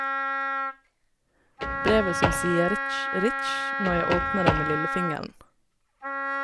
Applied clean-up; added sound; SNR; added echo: none; Wind instrument, woodwind instrument + Run; -1 dB; none.